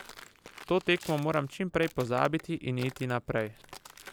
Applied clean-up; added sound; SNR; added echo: none; Walk, footsteps; 18 dB; none.